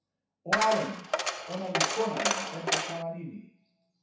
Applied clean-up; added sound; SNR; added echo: none; Coin (dropping); -3 dB; reverberation time 0.7 s.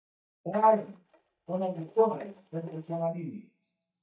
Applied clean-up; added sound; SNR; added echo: neural mask model DeepFilterNet 3.